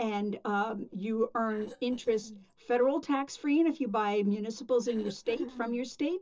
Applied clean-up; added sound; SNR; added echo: neural separator model SepFormer DNS4.